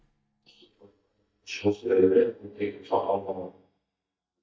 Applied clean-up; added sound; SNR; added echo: neural mask model DeepFilterNet 3.